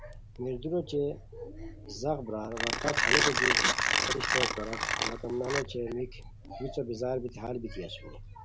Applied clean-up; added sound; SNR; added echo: none; Mechanisms; -2 dB; none.